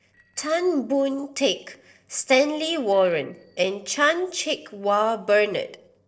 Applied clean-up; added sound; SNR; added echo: neural separator model SepFormer DNS4.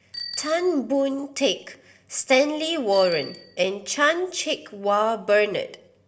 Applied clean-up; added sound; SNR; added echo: none; Bicycle bell; 18 dB; reverberation time 0.6 s.